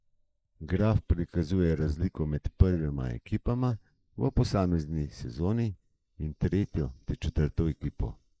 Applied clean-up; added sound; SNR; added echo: neural mask model Resemble Enhance denoiser.